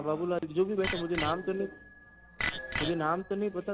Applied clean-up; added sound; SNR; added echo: none; Bicycle bell; -1 dB; none.